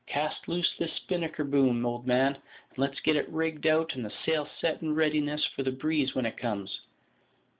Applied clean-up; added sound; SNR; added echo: none; none; none; none.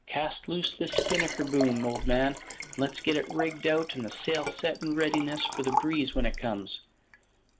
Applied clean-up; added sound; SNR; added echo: none; Liquid; 5 dB; none.